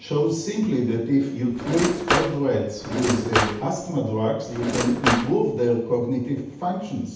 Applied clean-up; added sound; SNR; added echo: none; Cutlery, silverware / Drawer open or close; 3 dB; reverberation time 0.9 s.